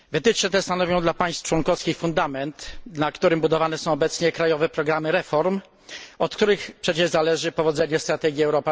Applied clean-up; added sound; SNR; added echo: none; none; none; none.